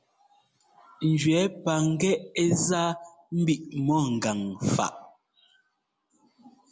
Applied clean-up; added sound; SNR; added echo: none; none; none; none.